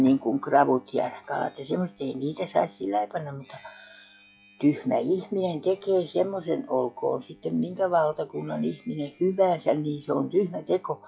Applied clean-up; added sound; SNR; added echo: classical method log-MMSE.